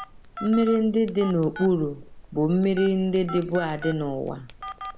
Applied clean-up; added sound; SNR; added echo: none; Telephone; 14 dB; none.